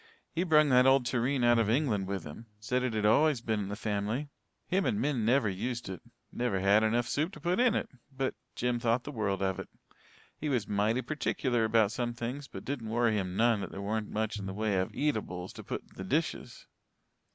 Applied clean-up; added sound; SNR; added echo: none; Piano; 14 dB; none.